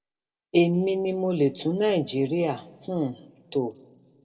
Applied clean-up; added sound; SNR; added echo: none; none; none; reverberation time 0.8 s.